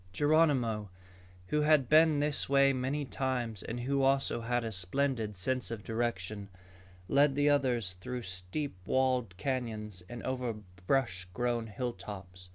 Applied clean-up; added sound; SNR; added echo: none; none; none; none.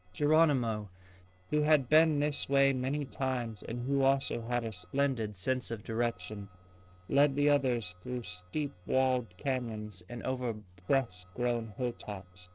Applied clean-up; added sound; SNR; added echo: neural separator model SepFormer DNS4.